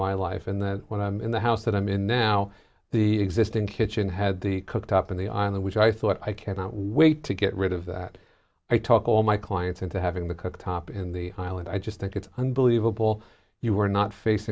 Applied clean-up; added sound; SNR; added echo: none; none; none; none.